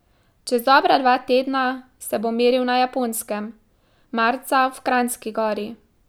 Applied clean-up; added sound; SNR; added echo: none; none; none; none.